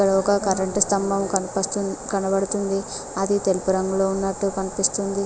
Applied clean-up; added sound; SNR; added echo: none; none; none; none.